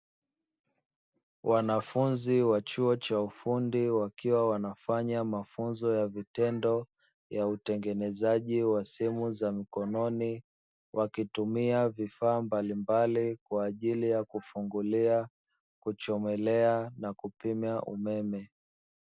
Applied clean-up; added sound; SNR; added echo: none; none; none; none.